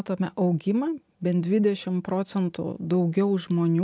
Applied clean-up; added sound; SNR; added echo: none; none; none; none.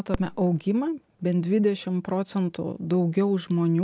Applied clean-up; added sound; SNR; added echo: none; Fireworks; 16 dB; none.